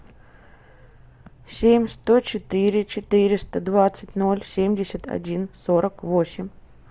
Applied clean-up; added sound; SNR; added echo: none; none; none; none.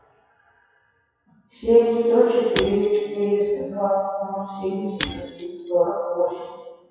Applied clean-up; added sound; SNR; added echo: classical method WPE with log-MMSE.